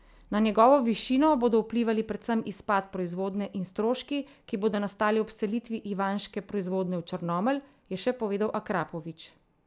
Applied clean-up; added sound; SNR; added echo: none; none; none; none.